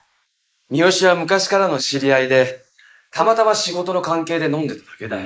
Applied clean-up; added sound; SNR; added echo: neural mask model Resemble Enhance denoiser.